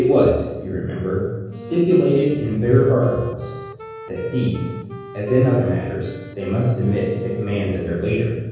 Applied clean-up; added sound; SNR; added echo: none; Wind instrument, woodwind instrument; 18 dB; reverberation time 1.3 s.